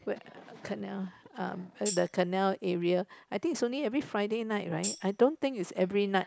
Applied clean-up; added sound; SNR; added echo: none; Tambourine; 10 dB; none.